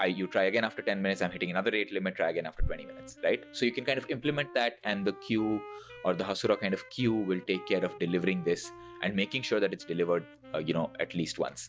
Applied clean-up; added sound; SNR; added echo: none; Wind instrument, woodwind instrument; 19 dB; none.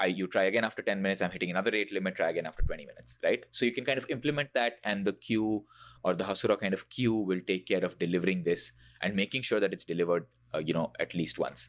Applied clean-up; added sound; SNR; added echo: none; none; none; none.